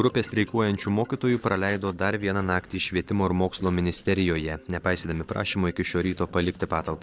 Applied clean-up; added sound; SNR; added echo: neural separator model SepFormer DNS4.